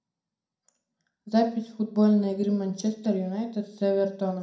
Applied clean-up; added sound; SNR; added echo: none; none; none; reverberation time 0.4 s.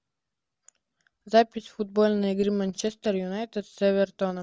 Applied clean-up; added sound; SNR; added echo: none; none; none; none.